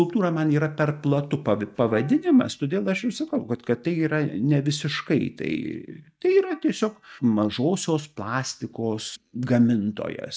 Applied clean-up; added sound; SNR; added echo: neural mask model DeepFilterNet 3.